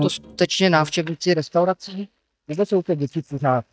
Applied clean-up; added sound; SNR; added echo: neural mask model DeepFilterNet 3.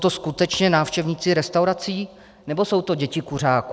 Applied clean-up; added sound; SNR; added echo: none; none; none; none.